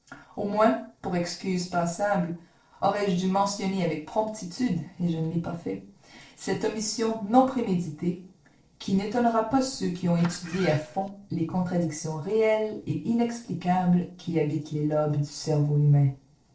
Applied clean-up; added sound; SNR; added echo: neural separator model SepFormer DNS4.